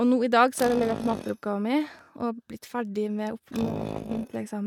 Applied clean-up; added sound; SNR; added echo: neural mask model RNNoise.